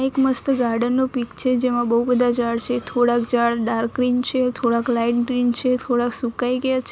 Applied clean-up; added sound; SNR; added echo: none; none; none; none.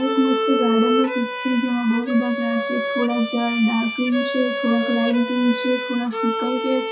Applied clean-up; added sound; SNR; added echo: classical method WPE with log-MMSE.